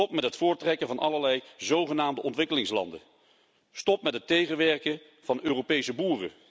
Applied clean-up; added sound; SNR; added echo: none; none; none; none.